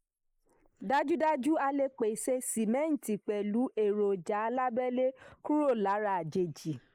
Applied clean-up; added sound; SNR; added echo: neural mask model Resemble Enhance denoiser.